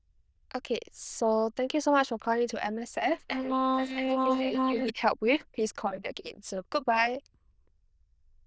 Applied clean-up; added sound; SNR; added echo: neural diffusion model UNIVERSE++.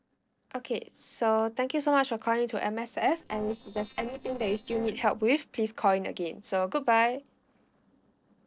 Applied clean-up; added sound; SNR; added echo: neural separator model SepFormer DNS4.